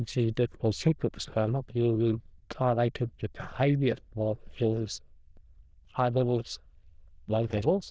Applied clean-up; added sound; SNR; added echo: neural diffusion model UNIVERSE++.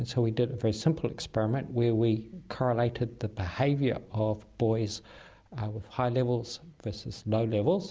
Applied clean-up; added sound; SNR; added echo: none; none; none; none.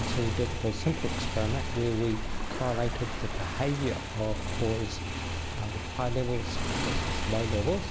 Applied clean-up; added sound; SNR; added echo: none; Motorcycle + Waves, surf; 0 dB; none.